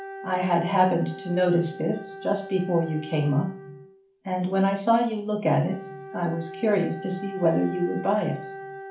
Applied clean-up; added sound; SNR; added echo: none; Wind instrument, woodwind instrument; 14 dB; reverberation time 0.4 s.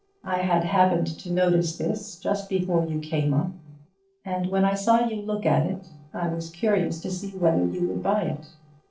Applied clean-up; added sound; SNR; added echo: neural separator model SepFormer DNS4.